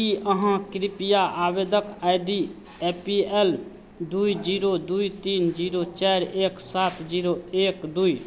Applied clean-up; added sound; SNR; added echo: none; none; none; none.